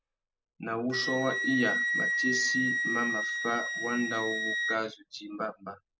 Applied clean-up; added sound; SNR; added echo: none; Wind instrument, woodwind instrument; -1 dB; none.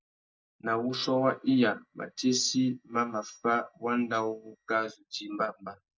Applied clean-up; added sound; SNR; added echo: neural mask model DeepFilterNet 3.